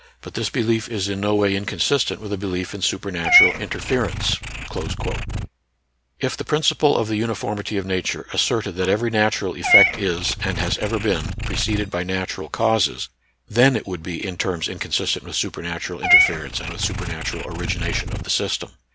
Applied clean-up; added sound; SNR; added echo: none; Meow / Purr; 3 dB; none.